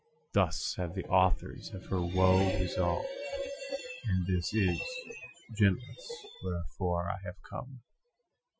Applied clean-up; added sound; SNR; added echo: classical method Wiener filter.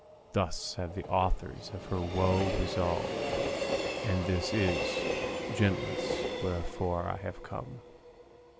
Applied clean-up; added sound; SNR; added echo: none; Train; 3 dB; none.